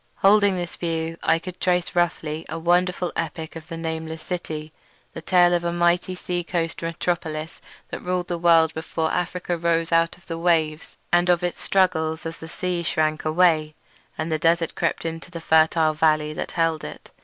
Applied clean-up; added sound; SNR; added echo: none; none; none; none.